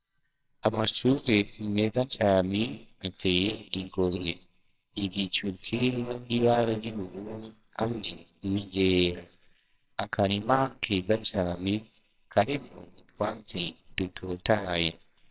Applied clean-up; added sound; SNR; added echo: neural separator model SepFormer WHAMR!.